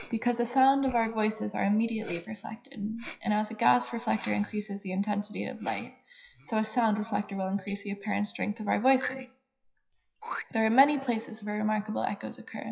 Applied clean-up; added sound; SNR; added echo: classical method WPE with log-MMSE.